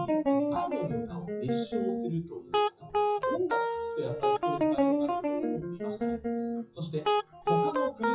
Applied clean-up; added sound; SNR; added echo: classical method WPE with log-MMSE.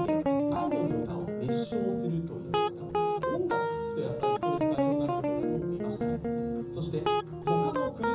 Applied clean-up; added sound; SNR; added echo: none; Guitar; -4 dB; reverberation time 0.7 s.